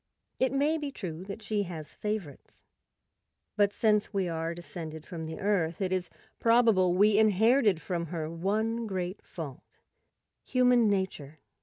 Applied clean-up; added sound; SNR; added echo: none; none; none; none.